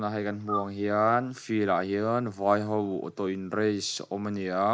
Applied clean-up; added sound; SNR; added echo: neural mask model Resemble Enhance denoiser.